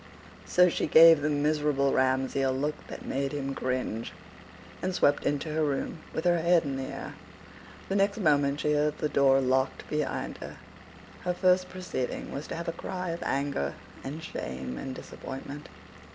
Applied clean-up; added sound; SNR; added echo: none; Engine / Vehicle; 20 dB; none.